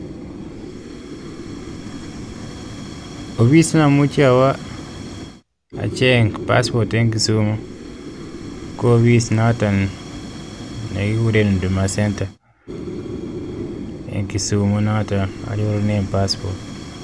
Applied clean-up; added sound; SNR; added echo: none; Fire; 11 dB; none.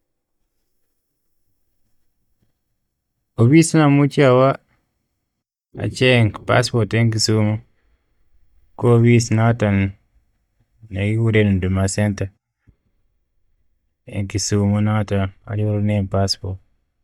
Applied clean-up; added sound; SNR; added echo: neural mask model DeepFilterNet 3.